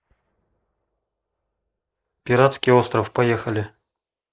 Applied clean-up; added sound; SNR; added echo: neural mask model Resemble Enhance denoiser.